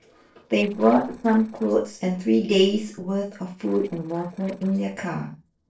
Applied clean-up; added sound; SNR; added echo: neural separator model SepFormer DNS4.